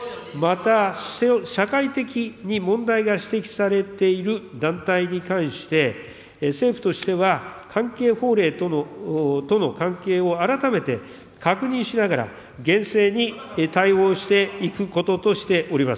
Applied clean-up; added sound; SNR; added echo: none; none; none; none.